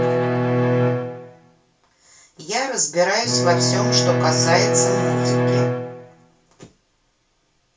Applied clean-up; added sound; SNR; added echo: none; Bowed string instrument; -3 dB; reverberation time 0.3 s.